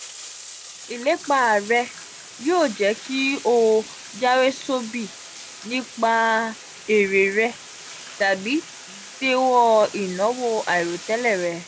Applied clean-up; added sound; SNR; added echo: none; Bathtub (filling or washing); 16 dB; none.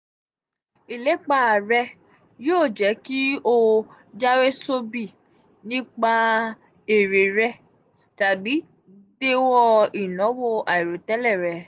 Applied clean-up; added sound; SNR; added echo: none; none; none; none.